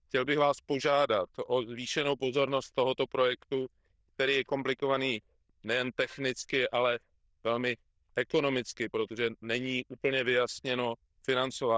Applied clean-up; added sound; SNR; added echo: neural diffusion model UNIVERSE++.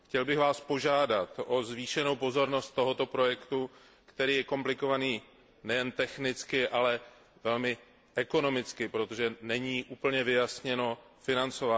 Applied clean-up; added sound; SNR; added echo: none; none; none; none.